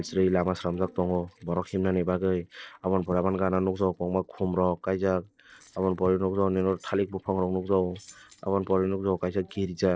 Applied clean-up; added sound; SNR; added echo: neural separator model SepFormer DNS4.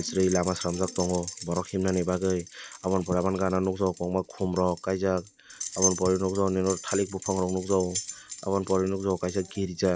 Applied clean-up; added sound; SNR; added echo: none; Keys jangling; 11 dB; none.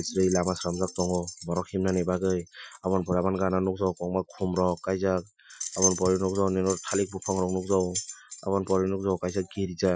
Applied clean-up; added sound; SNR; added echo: classical method Wiener filter.